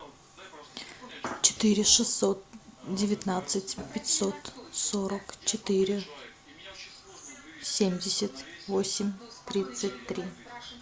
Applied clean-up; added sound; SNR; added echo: none; none; none; none.